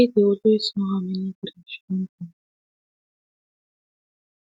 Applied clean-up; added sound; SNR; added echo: none; none; none; none.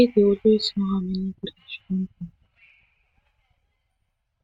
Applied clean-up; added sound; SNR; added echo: neural mask model RNNoise.